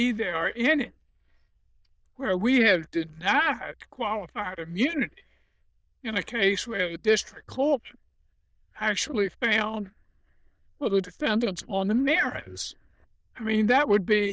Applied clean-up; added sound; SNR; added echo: neural diffusion model UNIVERSE++.